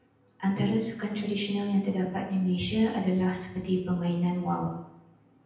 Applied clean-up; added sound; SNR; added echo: none; Bowed string instrument; 14 dB; reverberation time 0.9 s.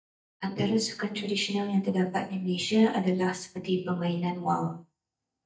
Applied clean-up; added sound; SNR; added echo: neural mask model DeepFilterNet 3.